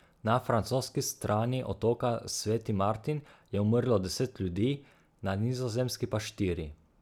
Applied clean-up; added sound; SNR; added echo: none; none; none; none.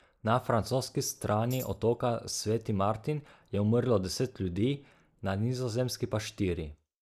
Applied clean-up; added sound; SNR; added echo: neural mask model Resemble Enhance denoiser.